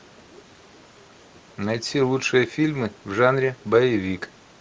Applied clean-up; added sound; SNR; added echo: none; none; none; none.